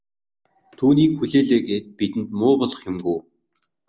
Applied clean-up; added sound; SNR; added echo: none; none; none; none.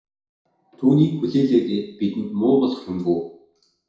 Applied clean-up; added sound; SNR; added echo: none; none; none; reverberation time 0.6 s.